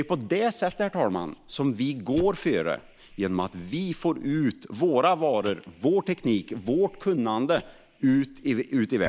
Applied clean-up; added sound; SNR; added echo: neural mask model Resemble Enhance denoiser.